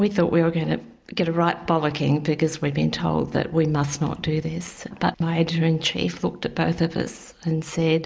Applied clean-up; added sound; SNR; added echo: none; none; none; none.